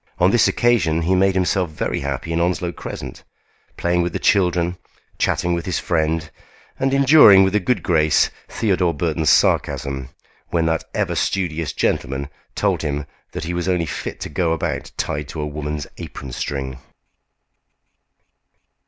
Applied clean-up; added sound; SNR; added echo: none; none; none; none.